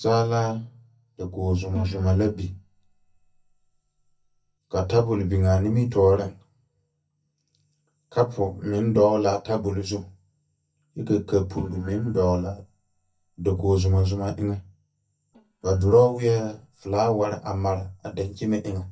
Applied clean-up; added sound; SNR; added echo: neural mask model DeepFilterNet 3.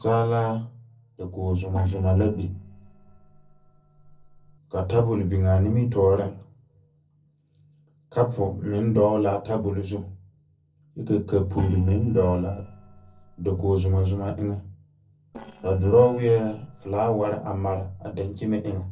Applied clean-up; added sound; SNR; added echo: neural separator model SepFormer DNS4.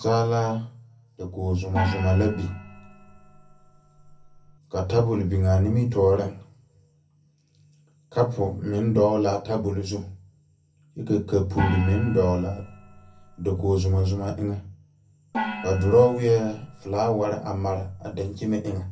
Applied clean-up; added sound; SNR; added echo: none; Gong; 12 dB; reverberation time 0.3 s.